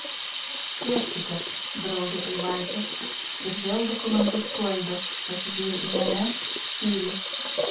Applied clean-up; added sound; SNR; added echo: none; Sink (filling or washing) / Water tap, faucet; -5 dB; reverberation time 0.2 s.